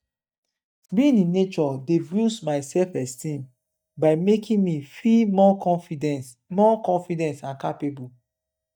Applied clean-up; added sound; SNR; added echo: neural mask model DeepFilterNet 3.